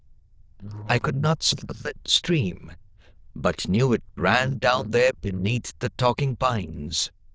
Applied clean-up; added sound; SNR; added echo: neural diffusion model UNIVERSE++.